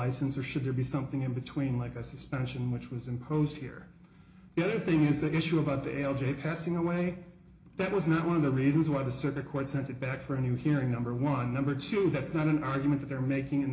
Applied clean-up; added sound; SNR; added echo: none; none; none; reverberation time 0.4 s.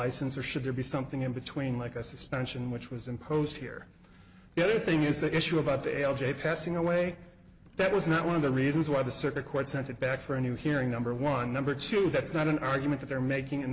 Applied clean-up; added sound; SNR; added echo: none; none; none; none.